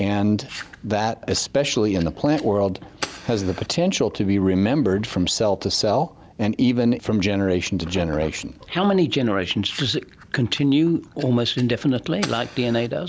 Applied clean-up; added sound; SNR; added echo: none; Fire; 20 dB; none.